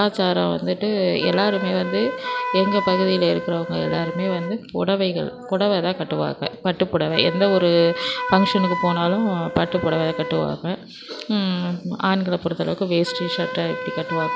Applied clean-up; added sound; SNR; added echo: none; Wind instrument, woodwind instrument; 9 dB; none.